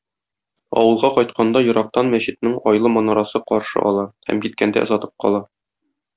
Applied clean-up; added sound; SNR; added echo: none; none; none; none.